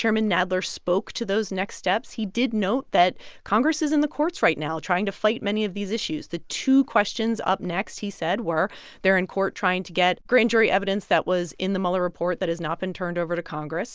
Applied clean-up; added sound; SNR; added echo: none; none; none; none.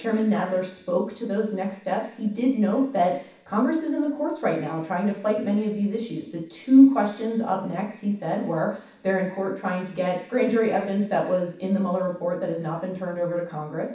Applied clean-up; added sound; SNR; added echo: none; none; none; reverberation time 0.7 s.